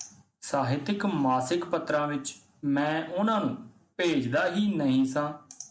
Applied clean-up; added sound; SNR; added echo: none; none; none; none.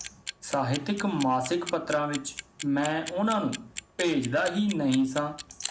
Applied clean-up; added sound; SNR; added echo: none; Clock; 13 dB; none.